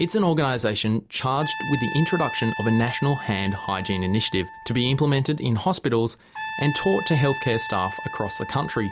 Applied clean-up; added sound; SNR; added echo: none; Trumpet; 11 dB; none.